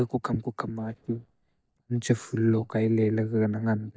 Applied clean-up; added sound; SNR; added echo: neural mask model DeepFilterNet 3.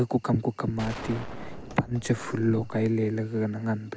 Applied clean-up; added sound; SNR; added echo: none; Gunshot, gunfire; 13 dB; none.